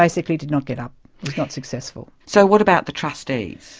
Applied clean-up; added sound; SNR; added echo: none; none; none; none.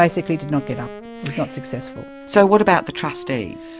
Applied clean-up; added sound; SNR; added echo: none; Wind instrument, woodwind instrument; 15 dB; none.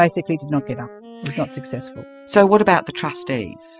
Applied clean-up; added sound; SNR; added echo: classical method spectral subtraction.